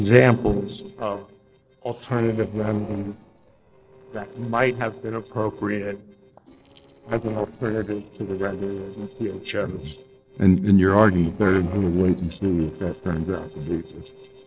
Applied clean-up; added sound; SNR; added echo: neural separator model SepFormer DNS4.